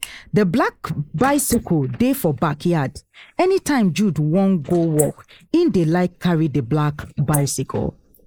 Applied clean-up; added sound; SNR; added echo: neural mask model Resemble Enhance denoiser.